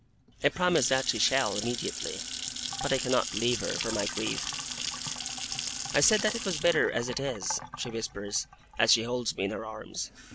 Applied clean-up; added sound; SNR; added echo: none; Sink (filling or washing) / Water tap, faucet / Splash, splatter; 6 dB; none.